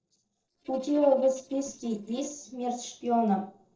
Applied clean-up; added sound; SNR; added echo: neural separator model SepFormer DNS4.